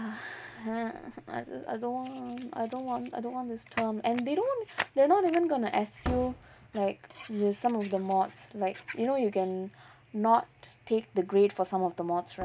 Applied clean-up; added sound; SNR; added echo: none; Slam; 19 dB; none.